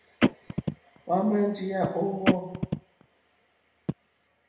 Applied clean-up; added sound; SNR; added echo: none; Telephone; 0 dB; reverberation time 0.7 s.